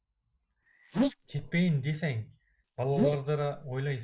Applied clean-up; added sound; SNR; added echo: neural mask model Resemble Enhance denoiser.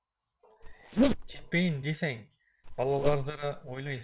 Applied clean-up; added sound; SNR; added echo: neural separator model SepFormer WHAM!.